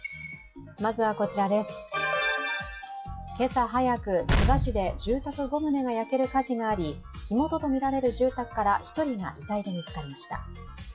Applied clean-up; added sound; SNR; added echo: classical method WPE with log-MMSE.